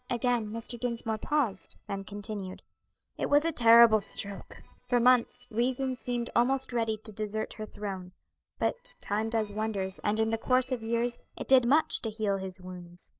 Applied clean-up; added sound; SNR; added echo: neural separator model SepFormer DNS4.